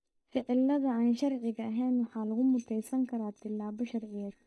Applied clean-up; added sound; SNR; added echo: neural mask model DeepFilterNet 3.